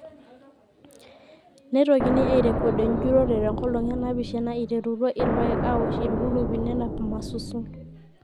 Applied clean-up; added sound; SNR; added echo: none; Explosion; 2 dB; none.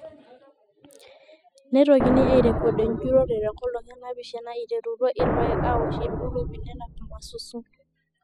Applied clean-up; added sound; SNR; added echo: classical method spectral subtraction.